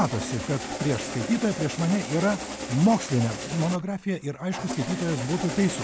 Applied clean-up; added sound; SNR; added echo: none; Engine starting; 8 dB; none.